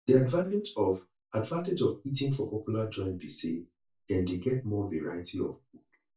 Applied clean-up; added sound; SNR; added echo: neural mask model DeepFilterNet 3.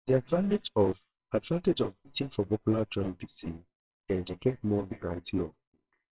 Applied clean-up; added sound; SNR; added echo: neural separator model SepFormer WHAMR!.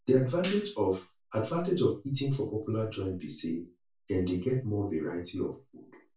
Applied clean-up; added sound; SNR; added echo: none; Hi-hat; 14 dB; reverberation time 0.2 s.